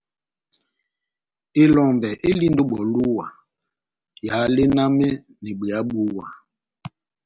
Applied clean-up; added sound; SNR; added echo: none; none; none; none.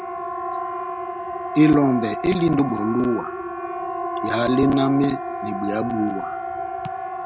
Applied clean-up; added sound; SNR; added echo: none; Siren; 6 dB; none.